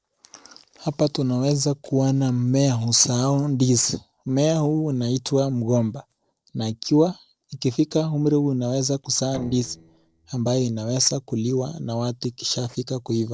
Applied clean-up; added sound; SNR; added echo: neural separator model SepFormer DNS4.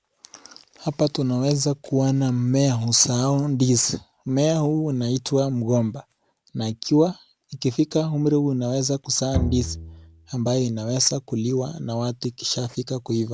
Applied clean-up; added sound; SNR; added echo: none; Bowed string instrument; 7 dB; none.